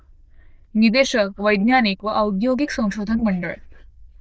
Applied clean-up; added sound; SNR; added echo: neural diffusion model UNIVERSE++.